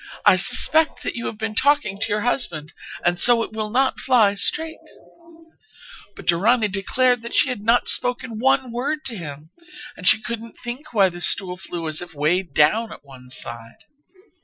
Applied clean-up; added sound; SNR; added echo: classical method Wiener filter.